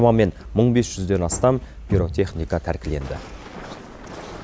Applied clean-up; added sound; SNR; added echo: none; none; none; none.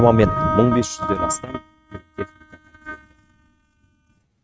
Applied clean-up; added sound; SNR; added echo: neural mask model RNNoise.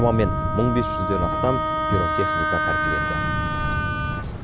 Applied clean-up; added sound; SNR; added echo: none; Wind instrument, woodwind instrument + Thunder; -3 dB; none.